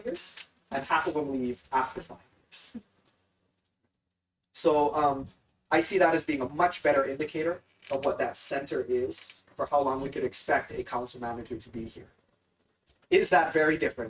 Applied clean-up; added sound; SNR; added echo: neural mask model RNNoise.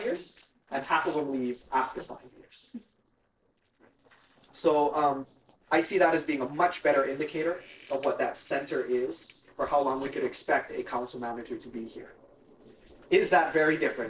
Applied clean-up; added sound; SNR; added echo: neural separator model SepFormer DNS4.